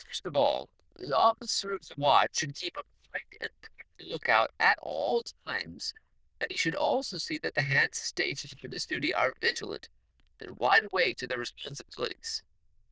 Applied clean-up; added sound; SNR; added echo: neural diffusion model UNIVERSE++.